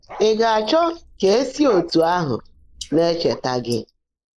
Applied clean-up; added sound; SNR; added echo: neural mask model Resemble Enhance denoiser.